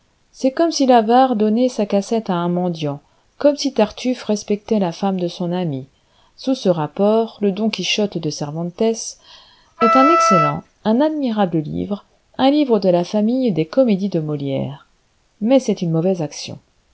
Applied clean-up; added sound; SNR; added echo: none; Wind instrument, woodwind instrument; -2 dB; none.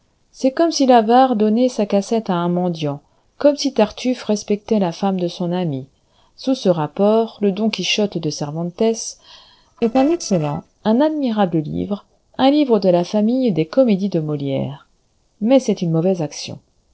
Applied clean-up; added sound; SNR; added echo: neural separator model SepFormer DNS4.